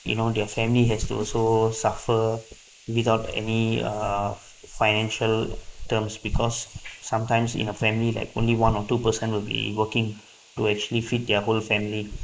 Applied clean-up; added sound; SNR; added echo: neural mask model Resemble Enhance denoiser.